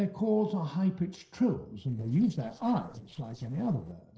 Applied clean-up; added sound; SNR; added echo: neural separator model SepFormer DNS4.